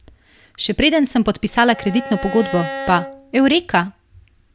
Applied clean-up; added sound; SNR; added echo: none; Bowed string instrument; 11 dB; none.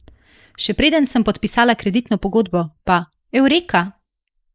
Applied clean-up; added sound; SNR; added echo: neural mask model Resemble Enhance denoiser.